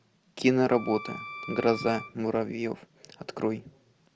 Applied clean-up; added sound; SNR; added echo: none; Wind instrument, woodwind instrument; 13 dB; none.